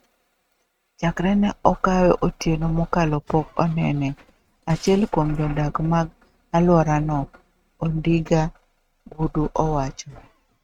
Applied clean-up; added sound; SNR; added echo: neural mask model RNNoise.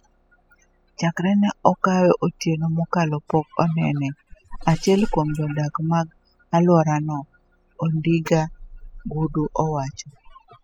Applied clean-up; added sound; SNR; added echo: classical method spectral subtraction.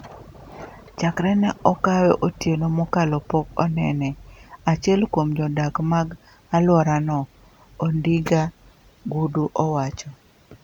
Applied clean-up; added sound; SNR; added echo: none; none; none; none.